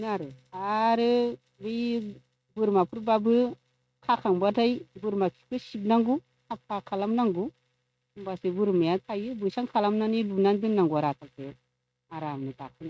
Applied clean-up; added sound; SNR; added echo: neural mask model RNNoise.